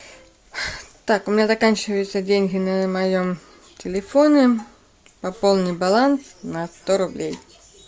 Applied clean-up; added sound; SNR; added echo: none; none; none; none.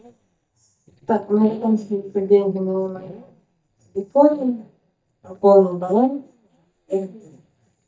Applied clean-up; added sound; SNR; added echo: neural mask model DeepFilterNet 3.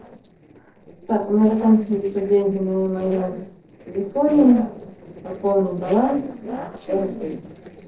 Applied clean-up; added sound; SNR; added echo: neural separator model SepFormer DNS4.